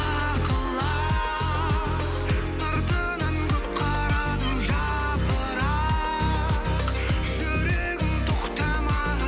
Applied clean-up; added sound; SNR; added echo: none; none; none; none.